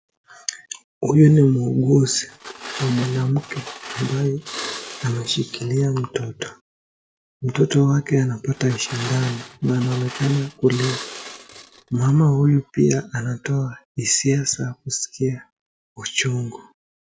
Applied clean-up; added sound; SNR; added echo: none; Glass; 13 dB; none.